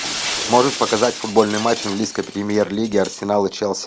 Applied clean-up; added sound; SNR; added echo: none; Shatter; 9 dB; none.